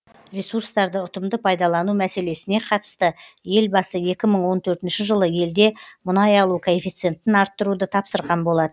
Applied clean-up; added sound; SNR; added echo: none; none; none; none.